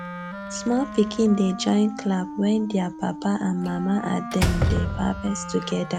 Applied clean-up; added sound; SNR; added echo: none; Wind instrument, woodwind instrument + Slam; 6 dB; none.